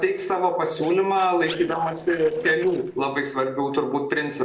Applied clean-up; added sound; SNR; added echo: neural separator model SepFormer DNS4.